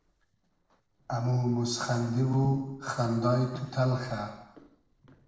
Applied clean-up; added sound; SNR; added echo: neural separator model SepFormer DNS4.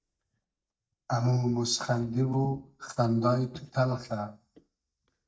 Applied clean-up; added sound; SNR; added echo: neural mask model DeepFilterNet 3.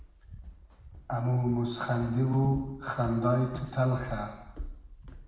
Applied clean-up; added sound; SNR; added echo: none; Walk, footsteps; 15 dB; reverberation time 1.0 s.